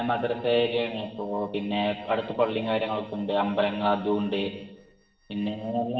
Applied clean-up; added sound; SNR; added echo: neural separator model SepFormer DNS4.